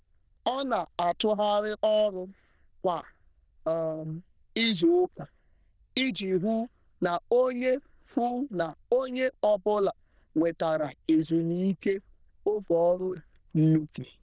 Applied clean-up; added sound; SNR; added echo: neural diffusion model UNIVERSE++.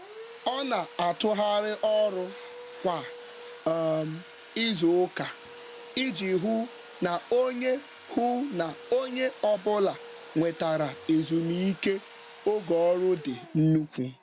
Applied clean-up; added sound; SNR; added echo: none; Domestic sounds, home sounds; 18 dB; none.